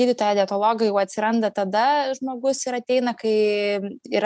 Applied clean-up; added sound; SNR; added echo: none; none; none; none.